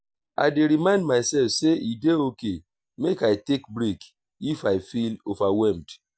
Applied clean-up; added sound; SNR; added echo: none; none; none; none.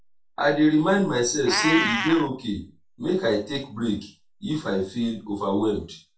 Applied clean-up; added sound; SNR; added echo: none; Meow; 10 dB; reverberation time 0.3 s.